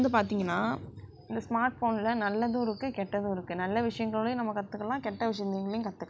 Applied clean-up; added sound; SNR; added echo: none; none; none; none.